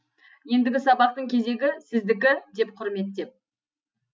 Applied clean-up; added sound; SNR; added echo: none; none; none; none.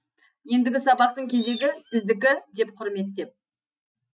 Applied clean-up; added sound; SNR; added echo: neural mask model RNNoise.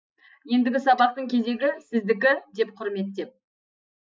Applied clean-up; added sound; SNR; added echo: neural mask model Resemble Enhance denoiser.